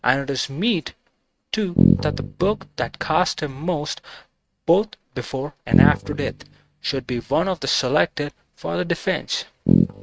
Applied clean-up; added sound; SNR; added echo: neural mask model RNNoise.